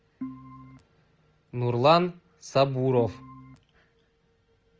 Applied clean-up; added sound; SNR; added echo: none; Organ; 15 dB; none.